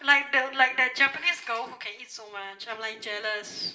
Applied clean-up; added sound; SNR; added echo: none; none; none; reverberation time 0.6 s.